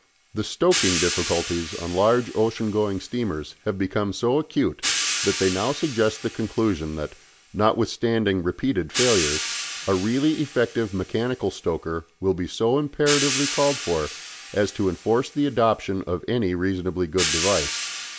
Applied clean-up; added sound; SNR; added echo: none; Hi-hat; 7 dB; none.